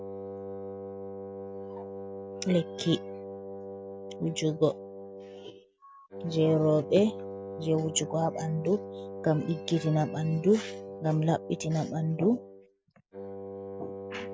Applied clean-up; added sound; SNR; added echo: none; Wind instrument, woodwind instrument; 10 dB; none.